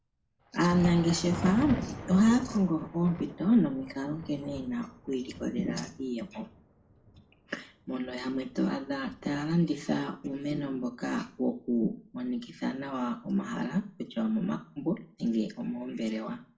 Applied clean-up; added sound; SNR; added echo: none; Thunder; 14 dB; reverberation time 0.3 s.